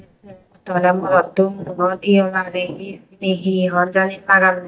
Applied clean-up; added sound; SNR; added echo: neural mask model DeepFilterNet 3.